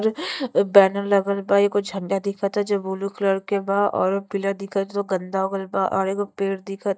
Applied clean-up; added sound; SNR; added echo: neural mask model DeepFilterNet 3.